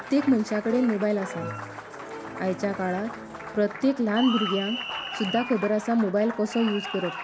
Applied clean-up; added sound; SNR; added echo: none; Applause; 9 dB; none.